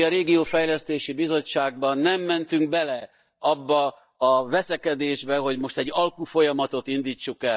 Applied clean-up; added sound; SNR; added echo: neural mask model DeepFilterNet 3.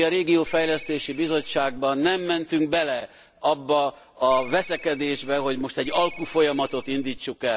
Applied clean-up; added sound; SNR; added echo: none; Ringtone; 12 dB; none.